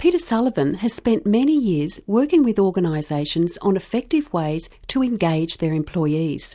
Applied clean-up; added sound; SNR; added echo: none; none; none; none.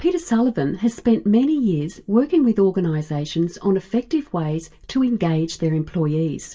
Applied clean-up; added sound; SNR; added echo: none; none; none; reverberation time 0.1 s.